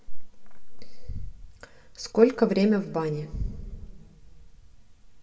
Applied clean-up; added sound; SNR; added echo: none; none; none; reverberation time 2.1 s.